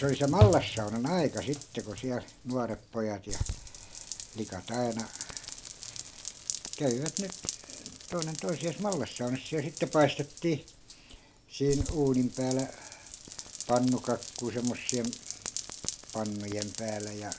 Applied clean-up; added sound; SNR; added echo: none; Rain; 3 dB; none.